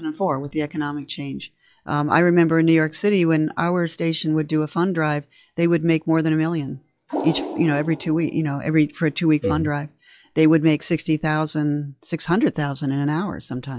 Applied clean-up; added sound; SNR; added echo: classical method log-MMSE.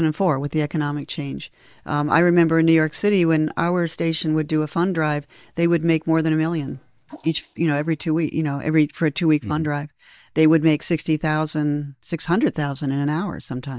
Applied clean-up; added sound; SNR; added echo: neural mask model DeepFilterNet 3.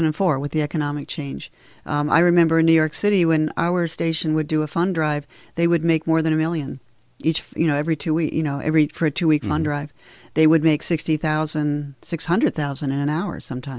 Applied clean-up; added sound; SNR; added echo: none; none; none; none.